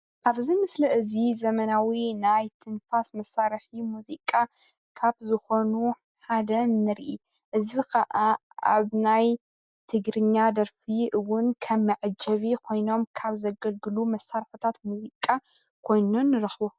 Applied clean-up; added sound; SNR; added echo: none; none; none; none.